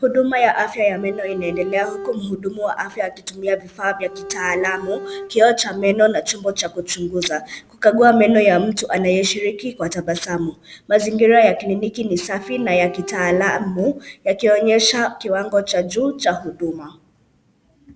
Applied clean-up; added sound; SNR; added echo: none; Bowed string instrument; 14 dB; none.